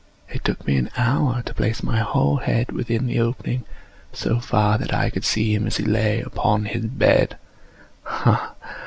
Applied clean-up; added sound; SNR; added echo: none; none; none; none.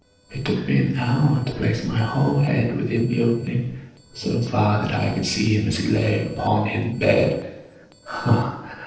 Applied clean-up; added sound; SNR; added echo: neural separator model SepFormer DNS4.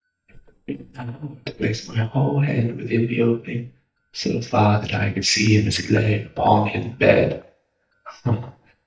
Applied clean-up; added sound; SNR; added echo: neural mask model DeepFilterNet 3.